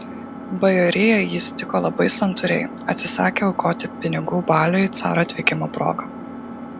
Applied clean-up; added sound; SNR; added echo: none; Engine; 12 dB; none.